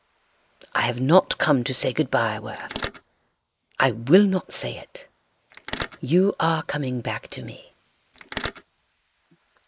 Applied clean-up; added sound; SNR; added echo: neural mask model Resemble Enhance denoiser.